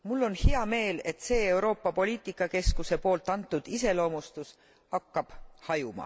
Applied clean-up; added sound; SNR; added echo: none; none; none; none.